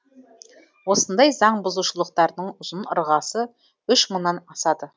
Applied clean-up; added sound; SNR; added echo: none; none; none; none.